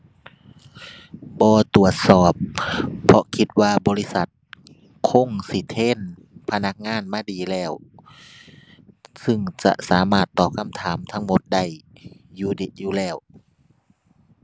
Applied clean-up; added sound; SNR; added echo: none; none; none; none.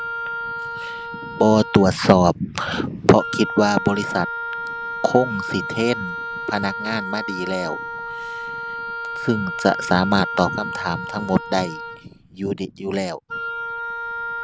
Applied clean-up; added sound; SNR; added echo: none; Wind instrument, woodwind instrument; 8 dB; none.